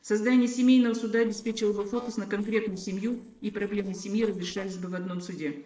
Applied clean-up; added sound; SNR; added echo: neural separator model SepFormer DNS4.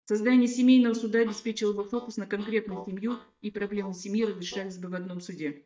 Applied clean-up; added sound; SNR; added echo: neural mask model DeepFilterNet 3.